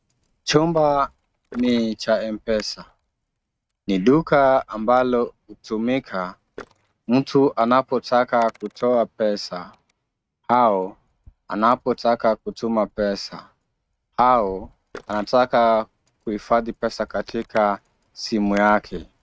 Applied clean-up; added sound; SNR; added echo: neural mask model RNNoise.